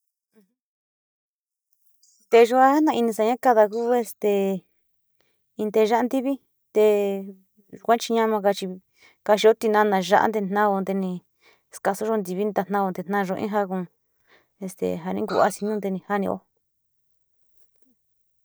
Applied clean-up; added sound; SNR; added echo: neural mask model DeepFilterNet 3.